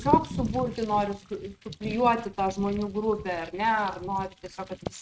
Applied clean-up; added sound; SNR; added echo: neural mask model RNNoise.